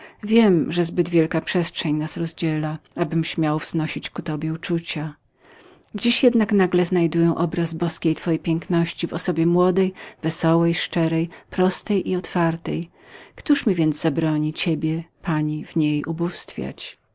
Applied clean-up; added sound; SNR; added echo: none; none; none; none.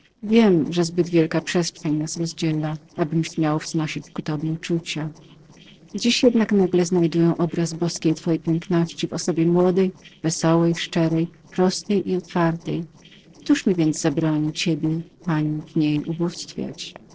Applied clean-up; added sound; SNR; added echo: neural separator model SepFormer DNS4.